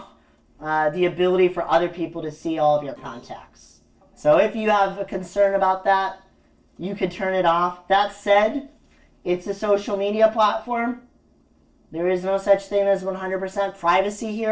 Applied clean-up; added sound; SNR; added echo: neural separator model SepFormer DNS4.